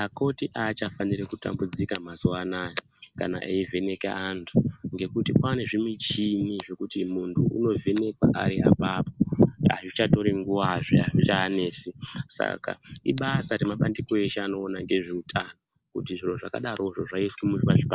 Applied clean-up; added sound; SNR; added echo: none; none; none; none.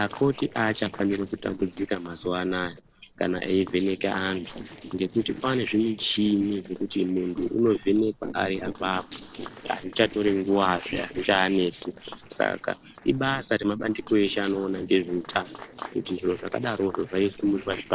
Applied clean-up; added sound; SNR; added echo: neural separator model SepFormer DNS4.